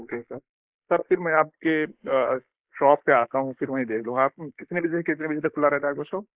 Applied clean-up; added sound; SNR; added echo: neural mask model Resemble Enhance denoiser.